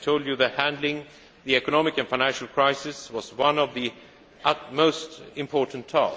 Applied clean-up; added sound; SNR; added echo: none; none; none; none.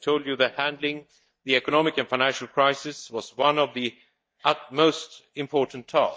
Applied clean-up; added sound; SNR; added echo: neural mask model DeepFilterNet 3.